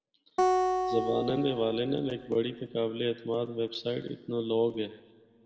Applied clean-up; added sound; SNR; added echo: none; Acoustic guitar; 0 dB; reverberation time 1.3 s.